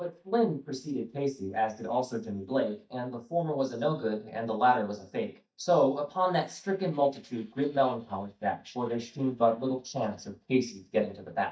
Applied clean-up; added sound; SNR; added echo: neural mask model DeepFilterNet 3.